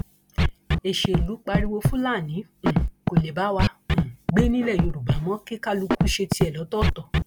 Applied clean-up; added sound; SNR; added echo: none; Scratching (performance technique); -2 dB; none.